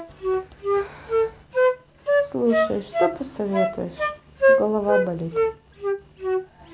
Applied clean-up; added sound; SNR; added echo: none; Wind instrument, woodwind instrument; -5 dB; none.